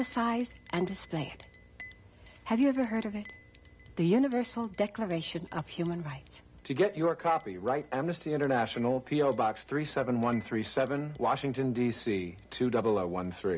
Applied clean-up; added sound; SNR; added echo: none; Chink, clink; 16 dB; none.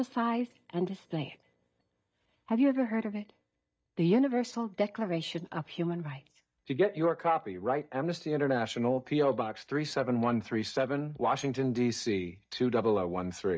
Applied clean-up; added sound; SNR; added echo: neural mask model DeepFilterNet 3.